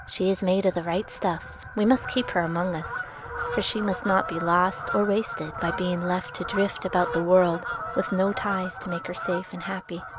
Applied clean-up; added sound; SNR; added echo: none; Fowl; 9 dB; none.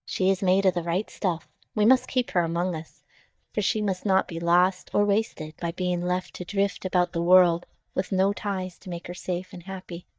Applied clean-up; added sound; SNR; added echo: neural mask model DeepFilterNet 3.